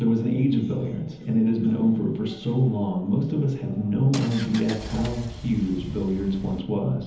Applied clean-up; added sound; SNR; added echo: none; Engine; 13 dB; reverberation time 1.3 s.